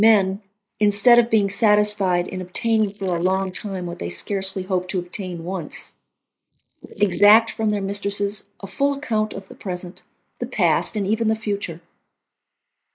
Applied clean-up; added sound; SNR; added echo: neural mask model Resemble Enhance denoiser.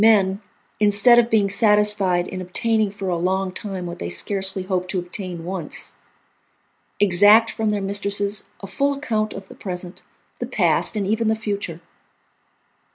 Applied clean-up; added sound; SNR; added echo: none; none; none; none.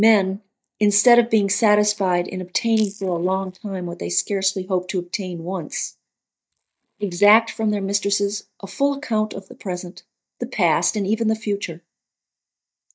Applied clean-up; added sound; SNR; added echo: neural mask model DeepFilterNet 3.